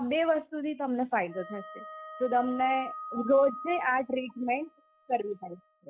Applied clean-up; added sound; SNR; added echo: classical method log-MMSE.